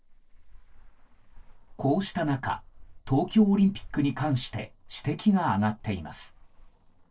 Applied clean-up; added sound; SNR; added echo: neural separator model SepFormer DNS4.